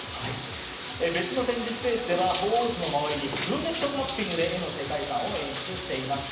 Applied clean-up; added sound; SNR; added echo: none; Bathtub (filling or washing); -1 dB; reverberation time 0.8 s.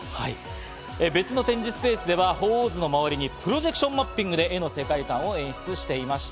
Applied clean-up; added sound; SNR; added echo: none; none; none; none.